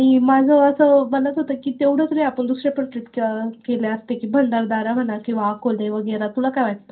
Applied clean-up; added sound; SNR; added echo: none; none; none; reverberation time 0.3 s.